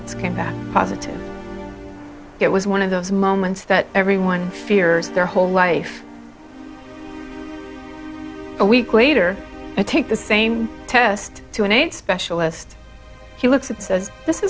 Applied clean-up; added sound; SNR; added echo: none; none; none; none.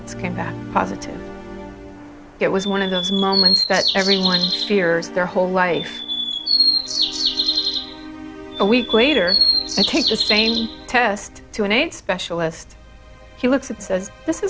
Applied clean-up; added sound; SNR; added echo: none; Bird vocalization, bird call, bird song; -1 dB; none.